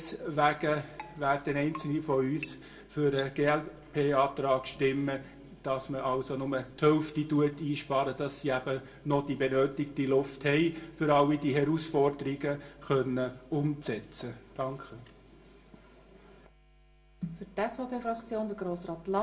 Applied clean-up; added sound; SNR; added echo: none; Keyboard (musical); 18 dB; reverberation time 0.3 s.